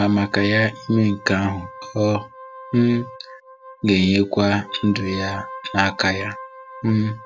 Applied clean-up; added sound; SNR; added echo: none; Plucked string instrument + Wind instrument, woodwind instrument; 17 dB; none.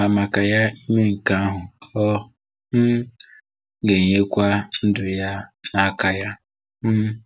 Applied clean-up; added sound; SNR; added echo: none; none; none; none.